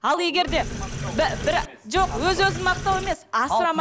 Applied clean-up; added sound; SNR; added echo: none; Sink (filling or washing); 7 dB; none.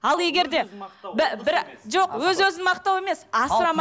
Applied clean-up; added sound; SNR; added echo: none; none; none; none.